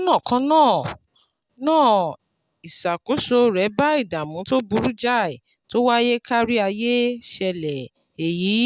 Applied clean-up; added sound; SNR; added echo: none; none; none; none.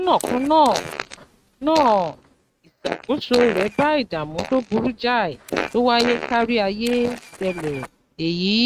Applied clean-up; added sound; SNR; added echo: neural mask model RNNoise.